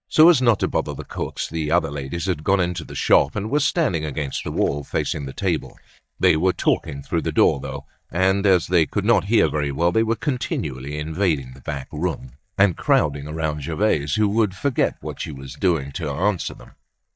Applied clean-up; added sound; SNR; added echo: neural mask model DeepFilterNet 3.